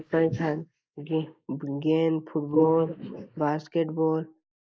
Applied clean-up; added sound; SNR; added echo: neural mask model Resemble Enhance denoiser.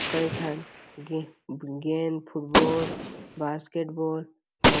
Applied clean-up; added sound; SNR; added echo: none; Gunshot, gunfire; -2 dB; none.